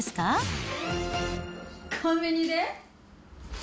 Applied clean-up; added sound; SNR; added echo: none; none; none; none.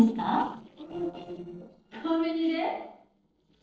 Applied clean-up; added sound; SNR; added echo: neural separator model SepFormer DNS4.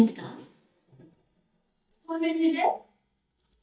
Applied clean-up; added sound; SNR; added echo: neural mask model DeepFilterNet 3.